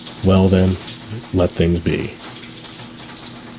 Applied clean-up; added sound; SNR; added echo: none; Rain; 20 dB; none.